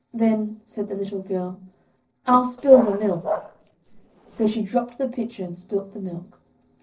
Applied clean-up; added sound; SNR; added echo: neural separator model SepFormer DNS4.